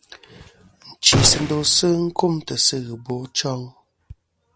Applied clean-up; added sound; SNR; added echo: none; Gunshot, gunfire; 3 dB; none.